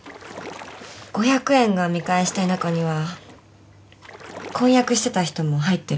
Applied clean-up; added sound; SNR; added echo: none; Splash, splatter; 18 dB; none.